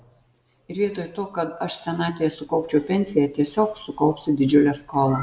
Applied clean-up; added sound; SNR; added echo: none; none; none; none.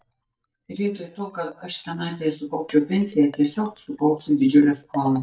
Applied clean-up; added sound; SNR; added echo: neural mask model DeepFilterNet 3.